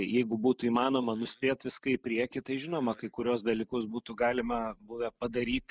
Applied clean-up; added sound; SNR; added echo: neural mask model Resemble Enhance denoiser.